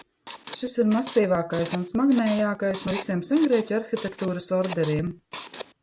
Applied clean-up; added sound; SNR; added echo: none; Writing; 7 dB; none.